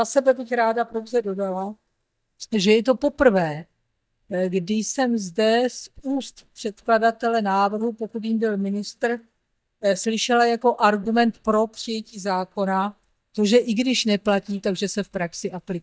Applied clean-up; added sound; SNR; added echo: neural mask model DeepFilterNet 3.